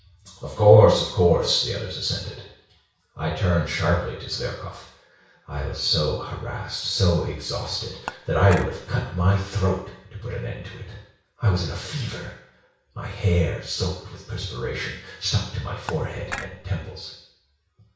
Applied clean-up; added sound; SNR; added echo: none; Dishes, pots, and pans / Chink, clink; 12 dB; reverberation time 0.6 s.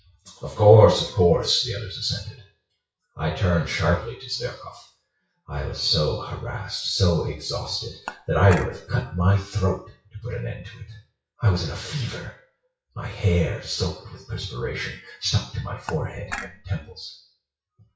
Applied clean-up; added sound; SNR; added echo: classical method WPE with log-MMSE.